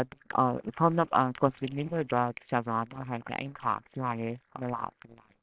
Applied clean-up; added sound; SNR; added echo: neural separator model SepFormer WHAMR!.